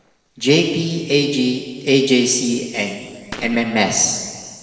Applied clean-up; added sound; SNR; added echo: neural separator model SepFormer DNS4.